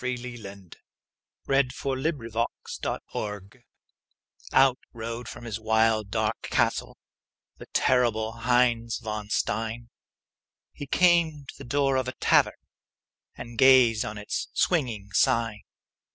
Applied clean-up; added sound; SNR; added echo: none; none; none; none.